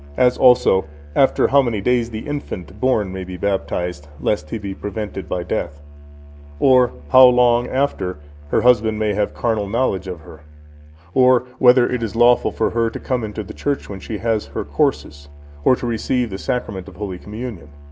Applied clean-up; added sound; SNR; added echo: none; Musical instrument; 19 dB; none.